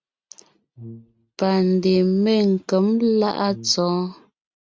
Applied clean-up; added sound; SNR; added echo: neural mask model RNNoise.